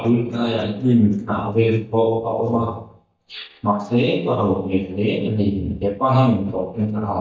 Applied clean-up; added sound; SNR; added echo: neural mask model DeepFilterNet 3.